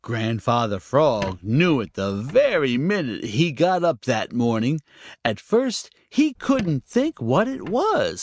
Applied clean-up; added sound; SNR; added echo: neural mask model RNNoise.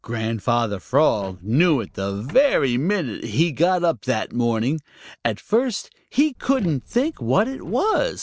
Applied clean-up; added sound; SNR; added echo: neural separator model SepFormer DNS4.